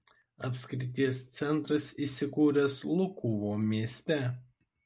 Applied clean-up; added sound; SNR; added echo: none; none; none; none.